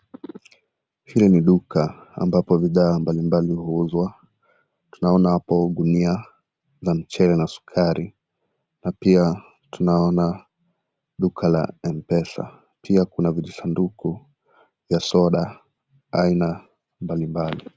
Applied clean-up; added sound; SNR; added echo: none; none; none; none.